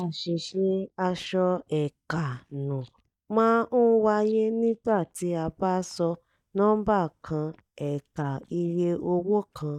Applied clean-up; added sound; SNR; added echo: neural mask model DeepFilterNet 3.